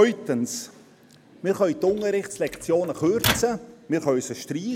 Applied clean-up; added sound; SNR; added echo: none; Microwave oven; 8 dB; none.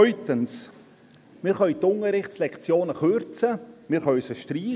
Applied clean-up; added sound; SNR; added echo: none; none; none; none.